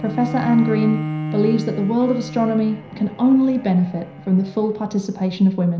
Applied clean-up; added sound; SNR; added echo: none; Bowed string instrument; 10 dB; reverberation time 0.5 s.